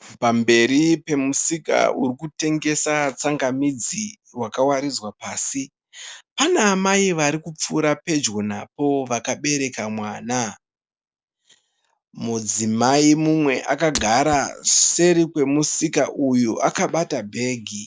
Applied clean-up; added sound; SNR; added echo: neural separator model SepFormer DNS4.